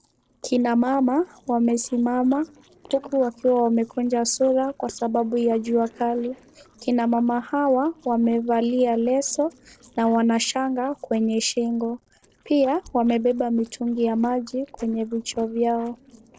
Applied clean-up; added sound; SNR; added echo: neural separator model SepFormer DNS4.